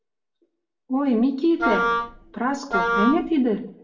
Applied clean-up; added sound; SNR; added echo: none; Wind instrument, woodwind instrument; 1 dB; reverberation time 0.6 s.